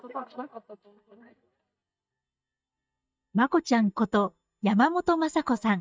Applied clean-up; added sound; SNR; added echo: neural mask model DeepFilterNet 3.